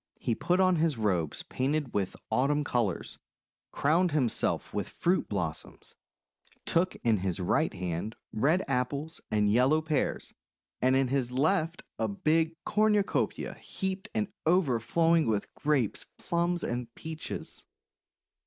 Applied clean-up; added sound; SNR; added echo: neural mask model Resemble Enhance denoiser.